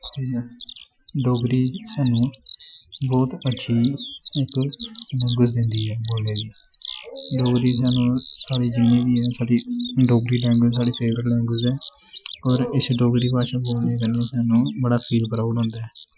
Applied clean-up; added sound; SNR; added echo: classical method Wiener filter.